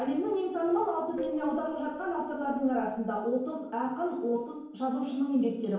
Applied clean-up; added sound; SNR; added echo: neural separator model SepFormer DNS4.